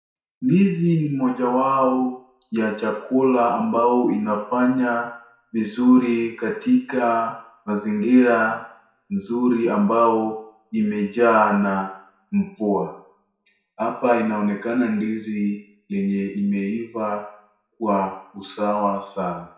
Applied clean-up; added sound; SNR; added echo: none; none; none; reverberation time 0.6 s.